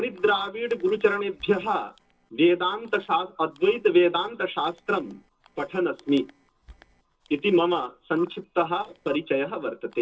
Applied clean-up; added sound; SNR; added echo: neural separator model SepFormer DNS4.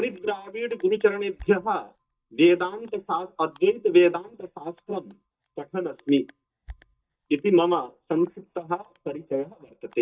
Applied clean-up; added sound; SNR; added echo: neural mask model DeepFilterNet 3.